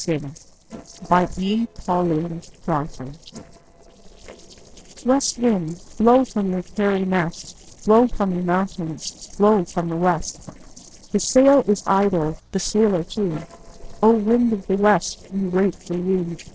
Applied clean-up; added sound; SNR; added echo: neural separator model SepFormer DNS4.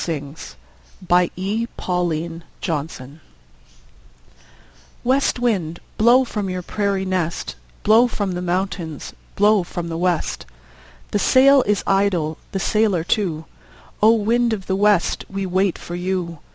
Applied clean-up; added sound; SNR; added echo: none; none; none; none.